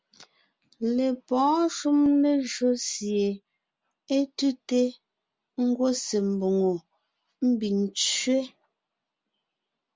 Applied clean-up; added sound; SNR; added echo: none; none; none; none.